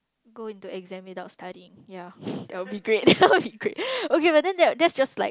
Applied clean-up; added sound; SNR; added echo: none; none; none; none.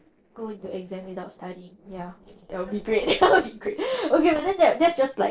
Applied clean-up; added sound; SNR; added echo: neural separator model SepFormer DNS4.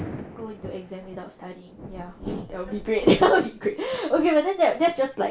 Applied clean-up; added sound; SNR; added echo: none; Thunder / Rain; 18 dB; reverberation time 0.3 s.